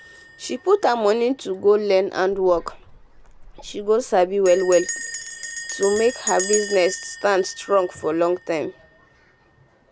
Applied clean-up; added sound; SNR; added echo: none; Bell; 13 dB; none.